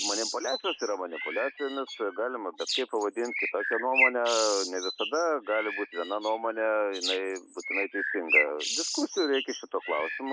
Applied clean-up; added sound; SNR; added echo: none; Bird; 2 dB; none.